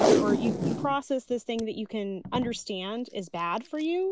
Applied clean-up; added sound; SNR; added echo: none; Packing tape, duct tape; 0 dB; none.